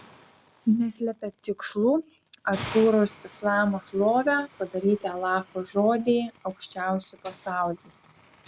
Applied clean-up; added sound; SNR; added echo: none; Hiss; 19 dB; none.